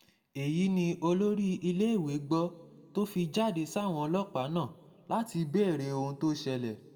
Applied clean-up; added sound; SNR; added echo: none; none; none; reverberation time 1.6 s.